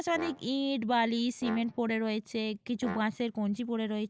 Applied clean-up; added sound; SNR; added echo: none; Brass instrument; 15 dB; none.